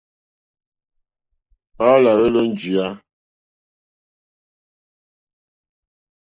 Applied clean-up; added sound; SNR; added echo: neural mask model Resemble Enhance denoiser.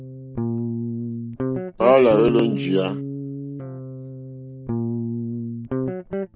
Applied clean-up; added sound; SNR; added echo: none; Guitar; 4 dB; none.